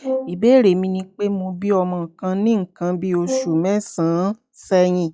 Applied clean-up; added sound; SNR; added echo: classical method log-MMSE.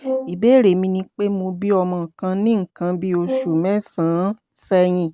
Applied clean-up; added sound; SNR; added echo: none; Brass instrument; 11 dB; none.